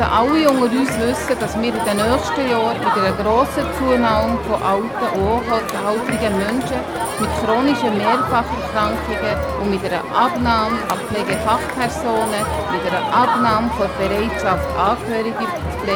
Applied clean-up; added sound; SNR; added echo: none; Crowd; 3 dB; none.